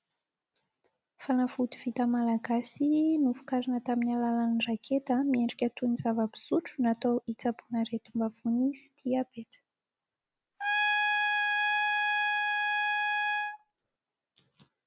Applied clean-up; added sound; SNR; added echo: none; Trumpet; -2 dB; none.